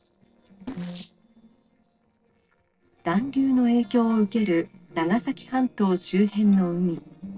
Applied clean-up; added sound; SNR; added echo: neural separator model SepFormer DNS4.